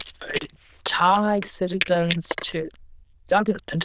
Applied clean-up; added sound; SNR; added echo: neural diffusion model UNIVERSE++.